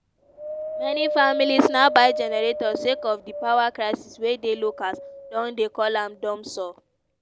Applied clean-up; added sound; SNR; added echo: none; Wind; 8 dB; none.